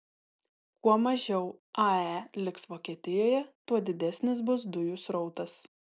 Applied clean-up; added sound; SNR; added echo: none; none; none; none.